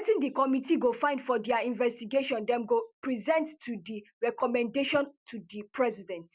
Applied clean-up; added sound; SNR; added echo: none; none; none; none.